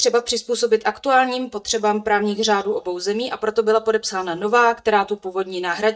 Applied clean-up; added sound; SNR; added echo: neural mask model DeepFilterNet 3.